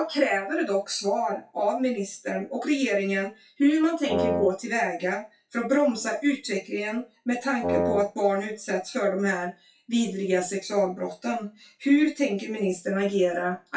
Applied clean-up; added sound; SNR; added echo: classical method WPE with log-MMSE.